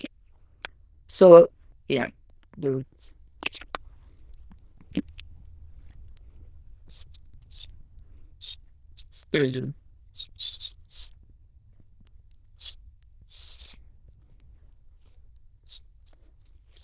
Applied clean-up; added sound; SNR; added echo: neural diffusion model UNIVERSE++.